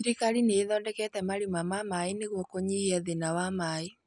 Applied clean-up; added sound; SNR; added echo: none; none; none; none.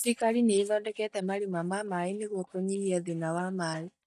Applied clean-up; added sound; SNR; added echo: neural mask model DeepFilterNet 3.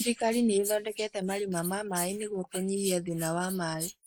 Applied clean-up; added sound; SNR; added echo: neural mask model Resemble Enhance denoiser.